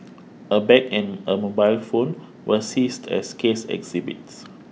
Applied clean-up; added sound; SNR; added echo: none; none; none; none.